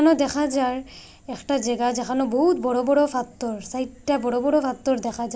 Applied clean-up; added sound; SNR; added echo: none; none; none; none.